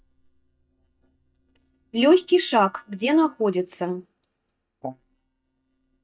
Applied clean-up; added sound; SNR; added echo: neural mask model DeepFilterNet 3.